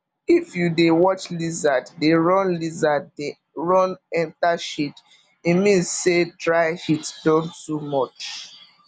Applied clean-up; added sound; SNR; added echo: none; none; none; none.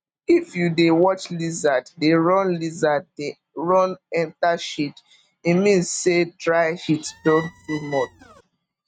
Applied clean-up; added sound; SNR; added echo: neural mask model RNNoise.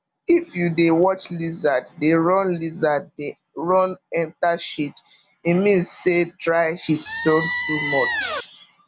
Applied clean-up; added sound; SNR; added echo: none; Squeak; 3 dB; none.